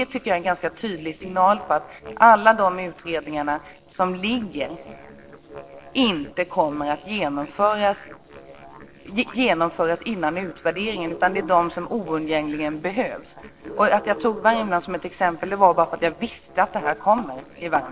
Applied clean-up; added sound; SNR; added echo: neural separator model SepFormer DNS4.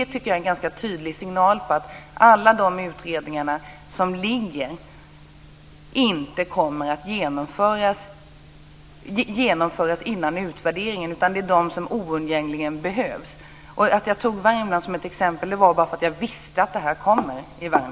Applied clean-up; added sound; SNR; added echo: none; none; none; none.